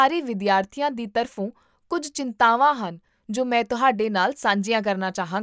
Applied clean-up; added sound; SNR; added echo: none; none; none; none.